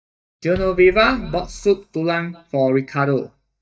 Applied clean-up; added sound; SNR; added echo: neural mask model DeepFilterNet 3.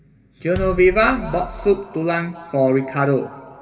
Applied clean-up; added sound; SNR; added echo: none; Bass drum; 12 dB; reverberation time 2.3 s.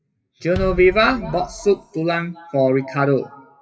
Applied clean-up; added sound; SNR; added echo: classical method WPE with log-MMSE.